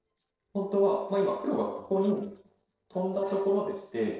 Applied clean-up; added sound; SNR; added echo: neural separator model SepFormer DNS4.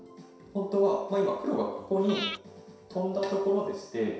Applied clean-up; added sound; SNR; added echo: none; Breathing; 11 dB; reverberation time 0.7 s.